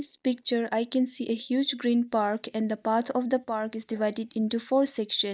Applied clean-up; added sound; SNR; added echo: neural mask model DeepFilterNet 3.